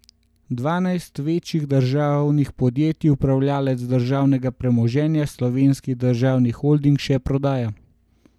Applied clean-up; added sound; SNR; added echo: none; none; none; none.